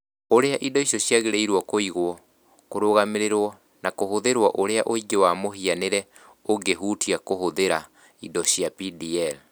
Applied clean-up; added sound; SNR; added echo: none; none; none; none.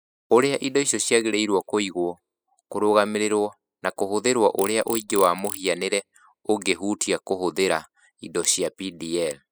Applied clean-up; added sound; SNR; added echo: classical method spectral subtraction.